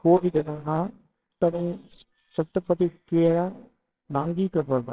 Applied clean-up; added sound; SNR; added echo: neural separator model SepFormer WHAMR!.